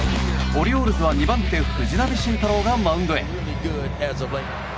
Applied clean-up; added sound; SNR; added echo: none; Bass guitar; 2 dB; none.